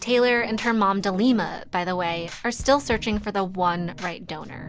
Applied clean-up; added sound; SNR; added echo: none; none; none; none.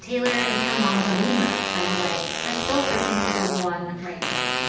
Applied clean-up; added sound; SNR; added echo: none; Fart; 0 dB; reverberation time 0.9 s.